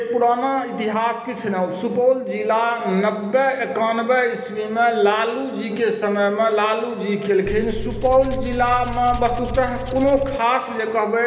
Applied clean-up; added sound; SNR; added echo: none; Tools; 8 dB; reverberation time 1.0 s.